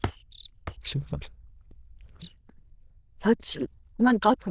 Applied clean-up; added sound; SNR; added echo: neural diffusion model UNIVERSE++.